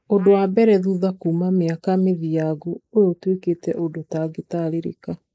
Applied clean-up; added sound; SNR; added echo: neural mask model Resemble Enhance denoiser.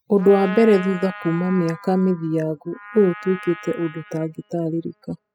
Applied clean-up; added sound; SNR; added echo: classical method spectral subtraction.